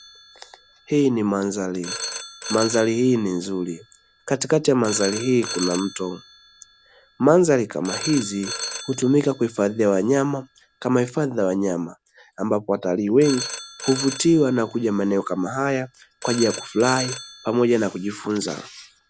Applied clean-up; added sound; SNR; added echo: none; Telephone; 10 dB; none.